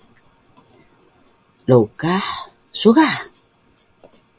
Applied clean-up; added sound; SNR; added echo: none; none; none; none.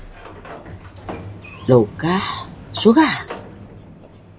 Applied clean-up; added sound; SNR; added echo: none; Sliding door; 15 dB; none.